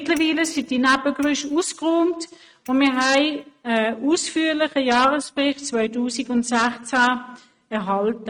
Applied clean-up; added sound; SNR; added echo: neural mask model RNNoise.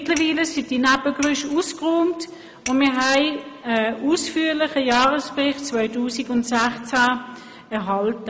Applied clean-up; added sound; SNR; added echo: none; Shatter; 16 dB; none.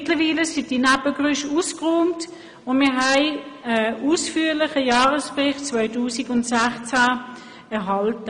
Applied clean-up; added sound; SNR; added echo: none; none; none; none.